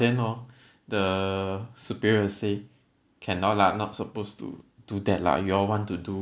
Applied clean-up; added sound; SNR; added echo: none; none; none; none.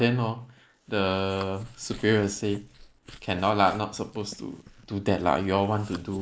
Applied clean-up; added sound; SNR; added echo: neural mask model Resemble Enhance denoiser.